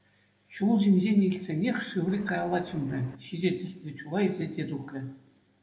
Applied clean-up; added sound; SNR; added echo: neural separator model SepFormer DNS4.